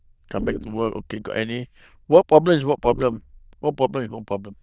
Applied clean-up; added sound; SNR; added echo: neural diffusion model UNIVERSE++.